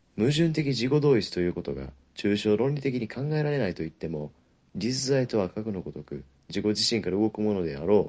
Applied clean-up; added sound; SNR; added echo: none; none; none; none.